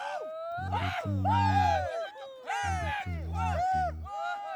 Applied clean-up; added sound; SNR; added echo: none; Cheering; -3 dB; none.